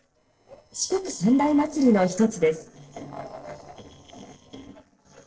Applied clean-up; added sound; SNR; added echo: neural separator model SepFormer DNS4.